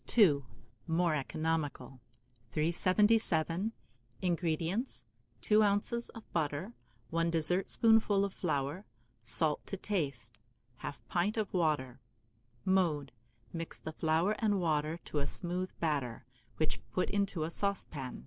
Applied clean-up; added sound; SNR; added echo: none; none; none; none.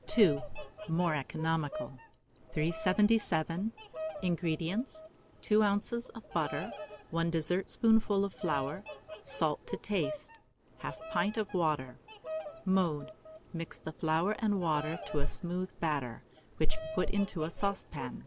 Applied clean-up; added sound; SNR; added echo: none; Bird vocalization, bird call, bird song; 14 dB; none.